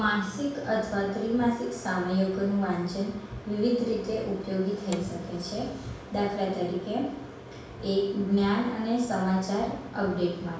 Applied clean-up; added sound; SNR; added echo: none; Bowed string instrument; 20 dB; reverberation time 0.7 s.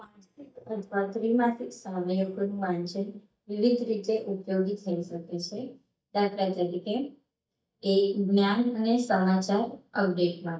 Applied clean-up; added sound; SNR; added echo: neural mask model DeepFilterNet 3.